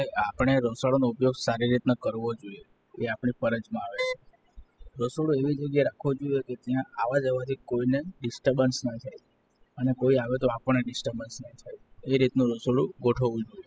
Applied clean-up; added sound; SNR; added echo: classical method spectral subtraction.